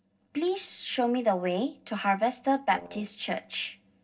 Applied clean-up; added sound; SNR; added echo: neural separator model SepFormer DNS4.